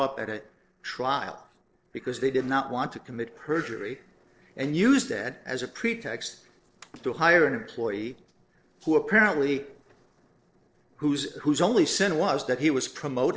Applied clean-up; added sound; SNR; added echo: neural separator model SepFormer DNS4.